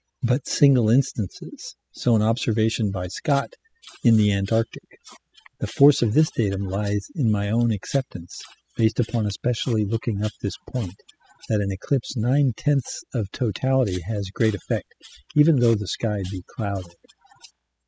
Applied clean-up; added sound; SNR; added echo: classical method spectral subtraction.